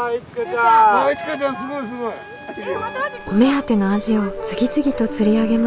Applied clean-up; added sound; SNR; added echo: none; Trumpet; 19 dB; none.